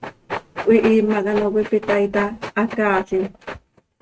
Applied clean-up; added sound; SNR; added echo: neural mask model RNNoise.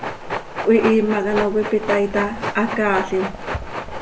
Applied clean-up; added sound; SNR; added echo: none; Train; 7 dB; none.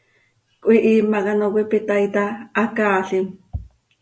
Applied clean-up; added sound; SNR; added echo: none; none; none; none.